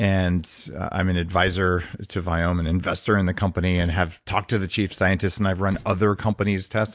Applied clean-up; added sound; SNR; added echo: none; Slam; 19 dB; none.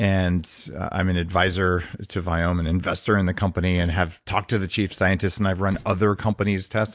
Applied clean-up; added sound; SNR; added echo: neural mask model Resemble Enhance denoiser.